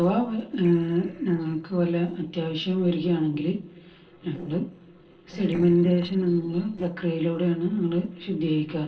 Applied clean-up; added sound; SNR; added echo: neural separator model SepFormer DNS4.